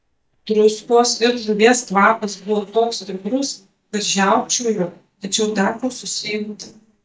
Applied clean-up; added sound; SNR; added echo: neural mask model DeepFilterNet 3.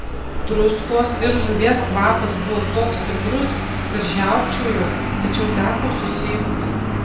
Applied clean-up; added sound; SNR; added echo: none; Vehicle; 1 dB; reverberation time 0.5 s.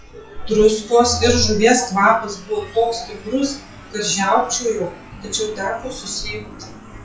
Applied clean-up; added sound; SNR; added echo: classical method WPE with log-MMSE.